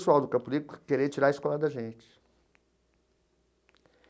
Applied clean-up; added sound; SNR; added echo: none; none; none; none.